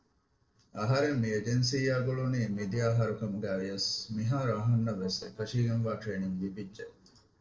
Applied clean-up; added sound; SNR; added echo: neural separator model SepFormer DNS4.